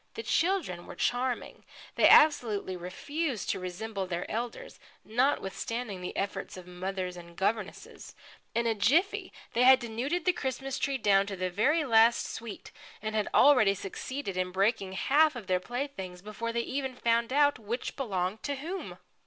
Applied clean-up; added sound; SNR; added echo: none; none; none; none.